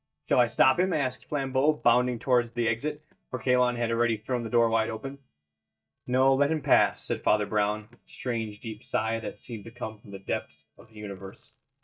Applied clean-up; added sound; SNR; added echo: neural mask model DeepFilterNet 3.